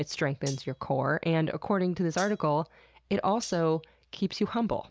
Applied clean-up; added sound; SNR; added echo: none; Cutlery, silverware; 20 dB; none.